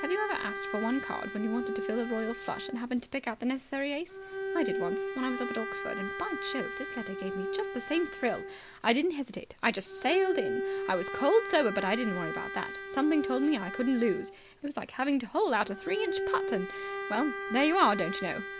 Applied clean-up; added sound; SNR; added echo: none; Bowed string instrument; 6 dB; none.